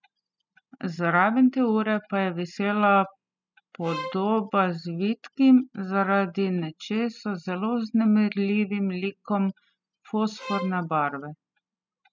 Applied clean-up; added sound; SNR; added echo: classical method spectral subtraction.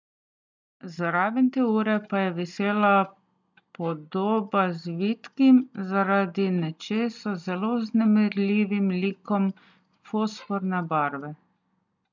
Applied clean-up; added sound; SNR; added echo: neural mask model DeepFilterNet 3.